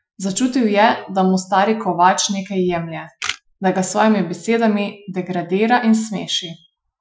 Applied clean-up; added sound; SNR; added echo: classical method Wiener filter.